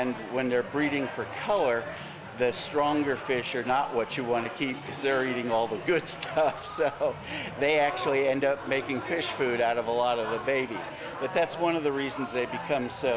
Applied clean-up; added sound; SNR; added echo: none; none; none; none.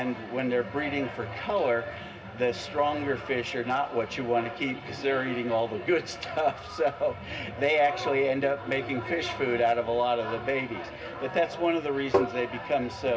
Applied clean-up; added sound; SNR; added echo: none; Tap; -2 dB; reverberation time 0.4 s.